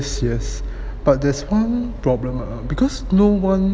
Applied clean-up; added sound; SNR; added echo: none; none; none; none.